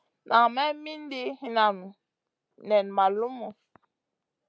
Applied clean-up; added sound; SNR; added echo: none; none; none; none.